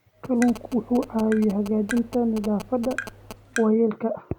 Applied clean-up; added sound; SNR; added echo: none; Tap + Telephone; 15 dB; none.